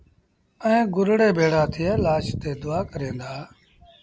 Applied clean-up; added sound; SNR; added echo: none; none; none; none.